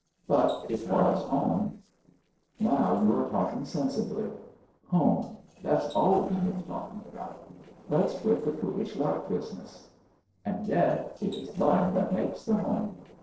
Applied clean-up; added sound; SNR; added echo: neural separator model SepFormer DNS4.